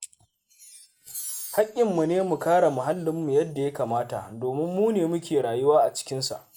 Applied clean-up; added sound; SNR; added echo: neural mask model RNNoise.